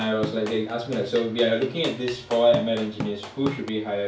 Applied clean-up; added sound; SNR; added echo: none; Drum / Drum kit; 12 dB; reverberation time 0.4 s.